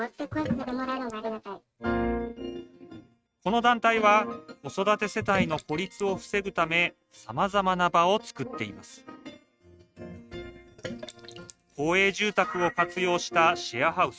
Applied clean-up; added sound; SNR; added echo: neural mask model RNNoise.